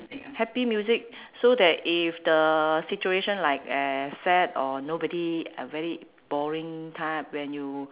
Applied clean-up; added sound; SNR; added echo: none; none; none; none.